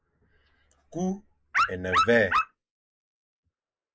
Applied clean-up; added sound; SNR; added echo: neural mask model Resemble Enhance denoiser.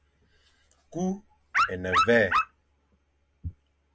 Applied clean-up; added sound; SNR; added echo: none; Dog; -4 dB; none.